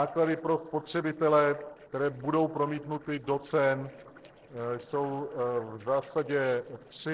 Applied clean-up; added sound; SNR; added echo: neural separator model SepFormer DNS4.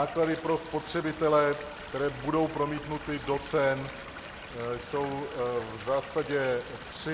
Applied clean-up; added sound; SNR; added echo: none; Stream / Liquid; 13 dB; none.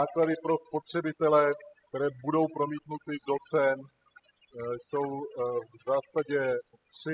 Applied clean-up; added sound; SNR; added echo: classical method spectral subtraction.